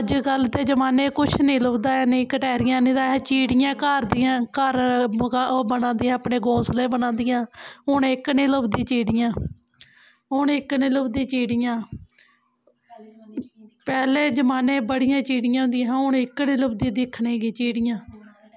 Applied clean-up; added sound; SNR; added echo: none; none; none; none.